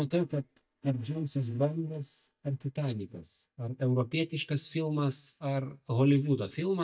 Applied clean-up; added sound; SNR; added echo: neural mask model DeepFilterNet 3.